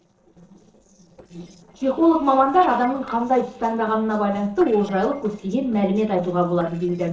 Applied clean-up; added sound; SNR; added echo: neural separator model SepFormer DNS4.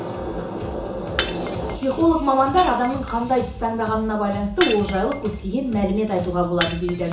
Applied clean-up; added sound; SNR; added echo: none; Shatter; 11 dB; reverberation time 0.7 s.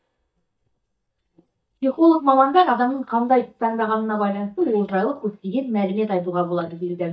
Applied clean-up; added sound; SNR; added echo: neural mask model DeepFilterNet 3.